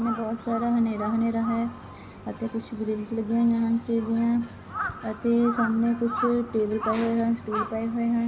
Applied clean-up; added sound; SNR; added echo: none; Crow; 11 dB; none.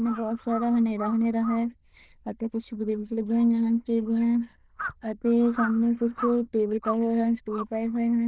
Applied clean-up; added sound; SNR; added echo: neural diffusion model UNIVERSE++.